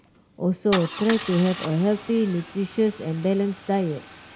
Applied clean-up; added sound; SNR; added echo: none; Idling / Engine starting / Car; 11 dB; none.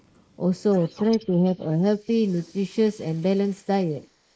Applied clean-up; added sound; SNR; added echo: neural mask model Resemble Enhance denoiser.